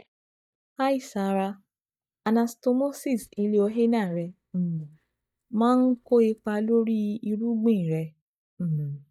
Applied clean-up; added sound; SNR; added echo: neural mask model DeepFilterNet 3.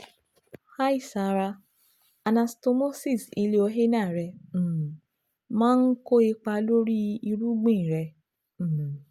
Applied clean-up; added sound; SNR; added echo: none; none; none; none.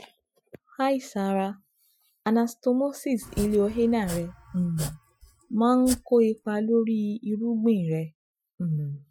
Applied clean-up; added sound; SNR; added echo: classical method Wiener filter.